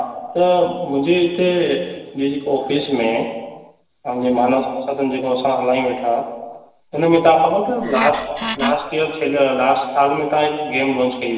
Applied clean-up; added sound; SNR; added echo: neural separator model SepFormer DNS4.